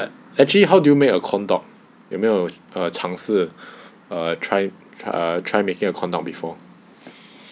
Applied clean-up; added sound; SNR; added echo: none; none; none; none.